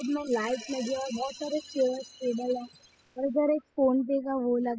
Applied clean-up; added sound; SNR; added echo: classical method spectral subtraction.